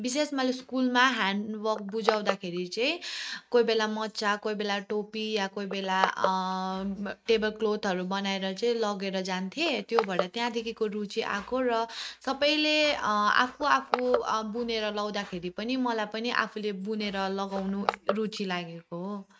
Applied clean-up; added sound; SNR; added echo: neural mask model RNNoise.